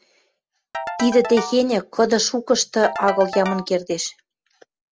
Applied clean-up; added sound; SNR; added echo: none; Ringtone / Keyboard (musical); 11 dB; none.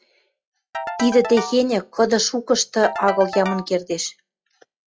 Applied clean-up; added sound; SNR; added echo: classical method log-MMSE.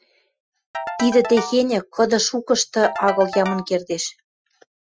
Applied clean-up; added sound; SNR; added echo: classical method Wiener filter.